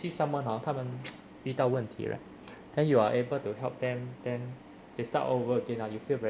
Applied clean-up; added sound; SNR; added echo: none; none; none; none.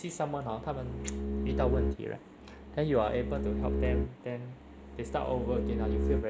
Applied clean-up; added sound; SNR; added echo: none; Bowed string instrument; -1 dB; none.